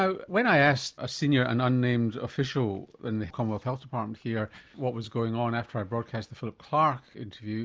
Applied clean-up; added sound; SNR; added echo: none; none; none; none.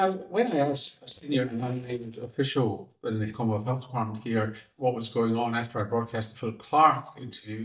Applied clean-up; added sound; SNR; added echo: neural mask model DeepFilterNet 3.